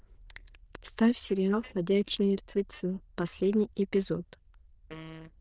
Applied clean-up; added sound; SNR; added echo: neural diffusion model UNIVERSE++.